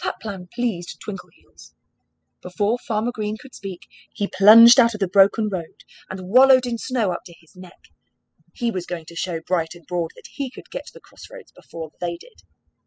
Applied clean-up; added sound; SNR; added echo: classical method spectral subtraction.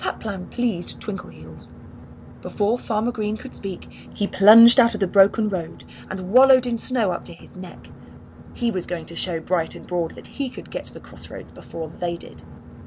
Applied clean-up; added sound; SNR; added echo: none; Boat, Water vehicle; 17 dB; none.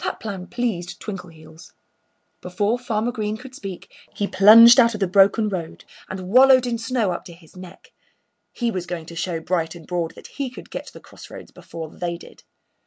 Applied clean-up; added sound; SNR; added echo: none; none; none; none.